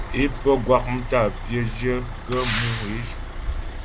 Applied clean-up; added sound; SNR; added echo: none; Truck; 4 dB; none.